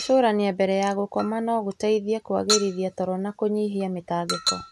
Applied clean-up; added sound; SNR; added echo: none; Chink, clink; 9 dB; none.